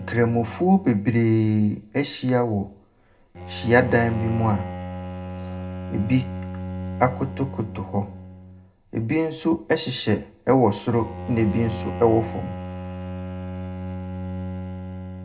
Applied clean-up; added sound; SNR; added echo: none; Bowed string instrument; 10 dB; reverberation time 0.2 s.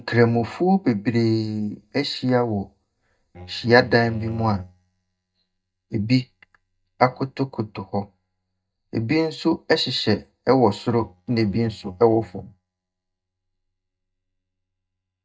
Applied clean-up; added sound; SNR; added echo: neural mask model DeepFilterNet 3.